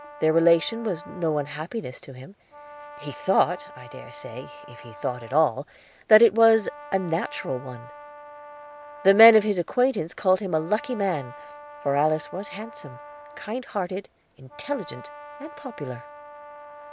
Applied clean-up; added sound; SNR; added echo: none; Brass instrument; 18 dB; none.